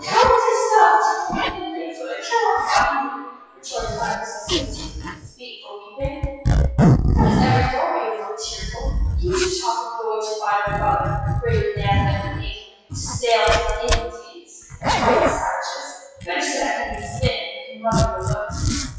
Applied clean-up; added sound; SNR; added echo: classical method WPE with log-MMSE.